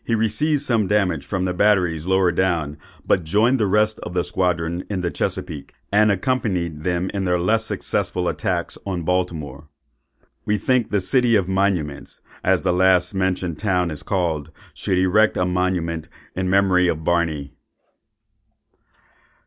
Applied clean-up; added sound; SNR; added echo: none; none; none; none.